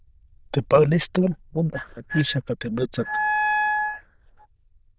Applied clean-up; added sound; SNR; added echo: neural diffusion model UNIVERSE++.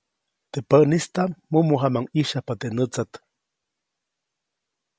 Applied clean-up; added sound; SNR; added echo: none; none; none; none.